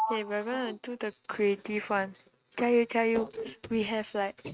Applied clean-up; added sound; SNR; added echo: neural mask model RNNoise.